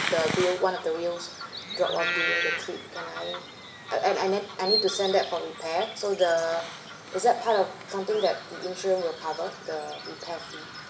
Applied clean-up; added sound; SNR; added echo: none; Bird vocalization, bird call, bird song; 6 dB; reverberation time 0.8 s.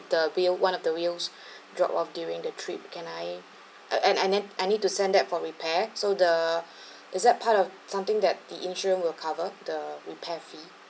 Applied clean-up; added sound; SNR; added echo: none; none; none; none.